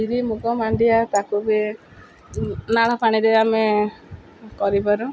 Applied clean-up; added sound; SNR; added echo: none; none; none; none.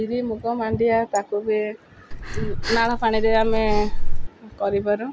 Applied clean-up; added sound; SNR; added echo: none; Breathing; -3 dB; none.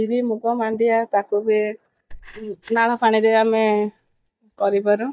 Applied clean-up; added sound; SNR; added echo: neural mask model DeepFilterNet 3.